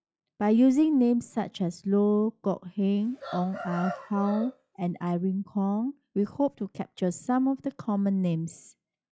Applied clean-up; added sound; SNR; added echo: classical method log-MMSE.